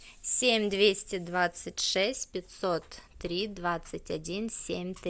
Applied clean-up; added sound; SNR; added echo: none; none; none; none.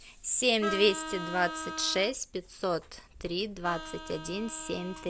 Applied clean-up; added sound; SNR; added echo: none; Vehicle horn, car horn, honking; 10 dB; none.